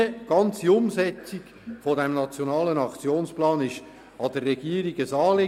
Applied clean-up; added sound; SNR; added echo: none; none; none; none.